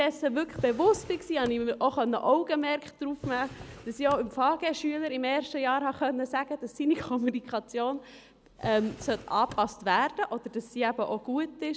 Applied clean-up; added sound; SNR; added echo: none; Drawer open or close; 17 dB; none.